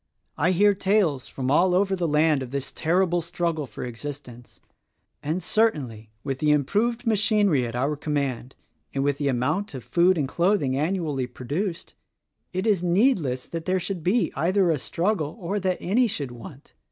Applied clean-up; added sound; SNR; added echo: none; none; none; none.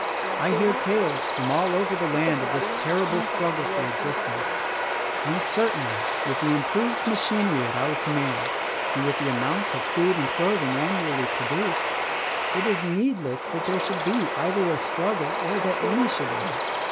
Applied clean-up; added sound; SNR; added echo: none; Bird vocalization, bird call, bird song; 0 dB; none.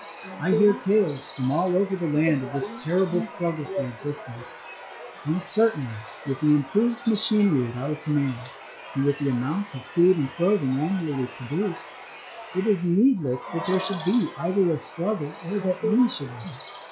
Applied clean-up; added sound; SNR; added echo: classical method log-MMSE.